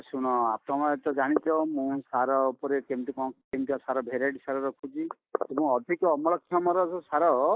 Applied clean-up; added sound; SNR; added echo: neural mask model Resemble Enhance denoiser.